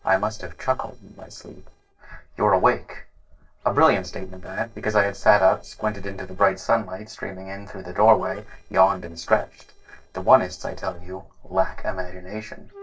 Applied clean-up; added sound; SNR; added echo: neural separator model SepFormer DNS4.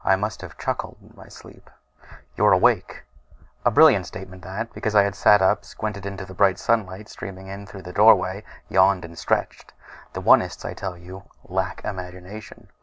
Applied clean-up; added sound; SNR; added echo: none; none; none; none.